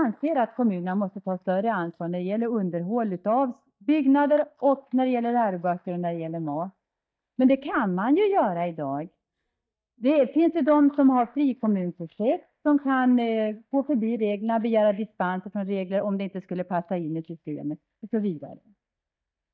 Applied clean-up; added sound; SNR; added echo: neural mask model DeepFilterNet 3.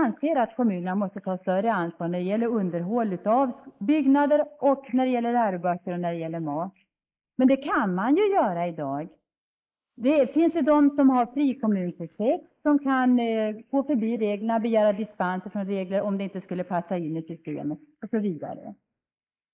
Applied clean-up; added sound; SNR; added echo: neural mask model Resemble Enhance denoiser.